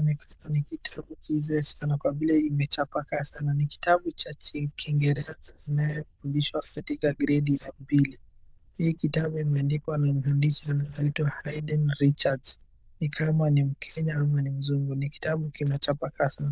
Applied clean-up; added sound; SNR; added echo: neural diffusion model UNIVERSE++.